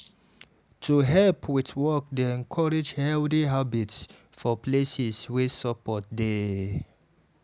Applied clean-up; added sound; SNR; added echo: none; none; none; none.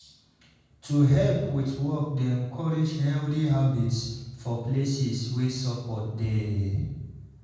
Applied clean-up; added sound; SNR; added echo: none; none; none; reverberation time 1.2 s.